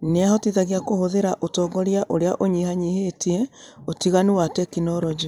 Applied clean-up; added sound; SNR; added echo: none; none; none; none.